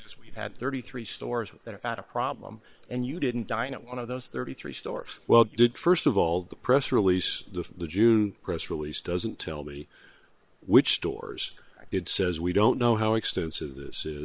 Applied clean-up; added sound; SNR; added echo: neural separator model SepFormer WHAM!.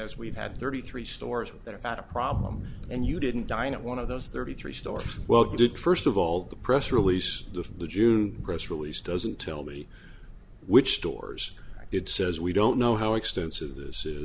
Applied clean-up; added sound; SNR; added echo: none; Thunder; 12 dB; none.